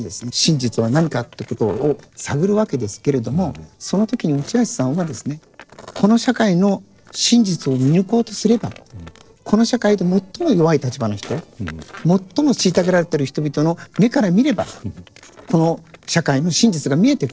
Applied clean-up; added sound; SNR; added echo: neural separator model SepFormer DNS4.